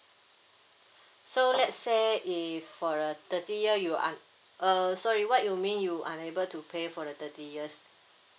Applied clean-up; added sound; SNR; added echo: none; none; none; none.